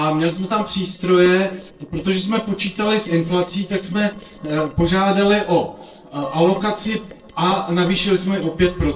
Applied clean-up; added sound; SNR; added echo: neural separator model SepFormer DNS4.